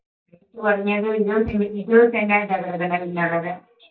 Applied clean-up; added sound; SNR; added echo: neural mask model DeepFilterNet 3.